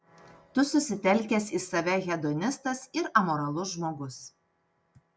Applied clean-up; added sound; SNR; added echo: none; none; none; none.